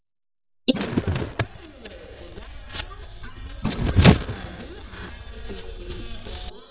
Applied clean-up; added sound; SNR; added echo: neural mask model DeepFilterNet 3.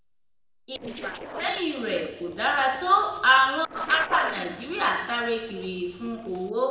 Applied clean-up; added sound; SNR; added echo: neural separator model SepFormer DNS4.